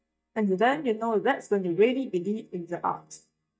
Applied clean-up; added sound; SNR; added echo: neural mask model DeepFilterNet 3.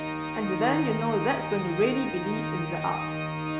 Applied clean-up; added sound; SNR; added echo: none; Organ; 2 dB; none.